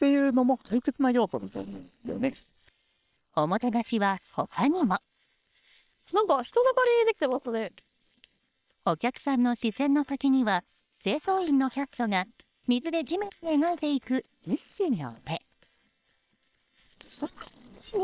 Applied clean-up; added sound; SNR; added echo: neural separator model SepFormer WHAM!.